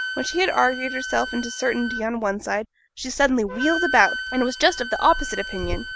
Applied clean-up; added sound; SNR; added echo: none; Wind instrument, woodwind instrument; 9 dB; none.